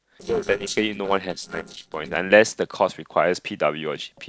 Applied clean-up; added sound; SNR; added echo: neural separator model SepFormer DNS4.